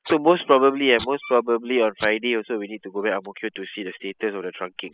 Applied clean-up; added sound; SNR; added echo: classical method spectral subtraction.